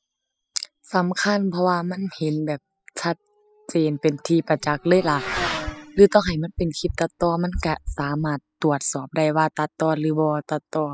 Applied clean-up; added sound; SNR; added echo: classical method spectral subtraction.